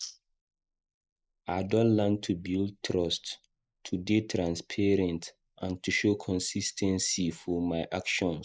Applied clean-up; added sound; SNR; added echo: neural mask model Resemble Enhance denoiser.